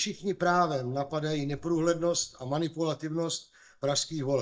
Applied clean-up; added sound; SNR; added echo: neural mask model DeepFilterNet 3.